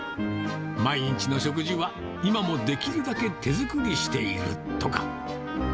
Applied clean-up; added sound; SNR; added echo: none; Wind instrument, woodwind instrument; 17 dB; none.